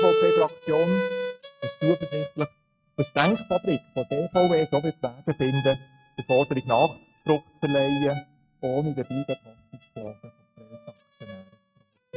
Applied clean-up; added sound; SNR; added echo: neural mask model RNNoise.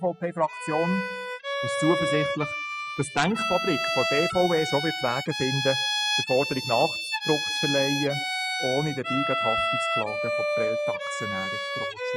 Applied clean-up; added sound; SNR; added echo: classical method spectral subtraction.